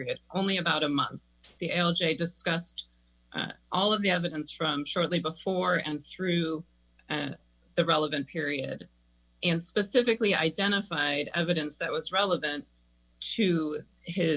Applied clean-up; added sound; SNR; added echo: none; none; none; none.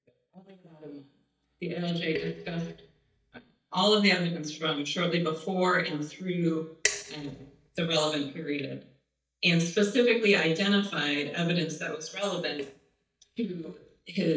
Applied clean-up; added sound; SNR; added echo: neural mask model DeepFilterNet 3.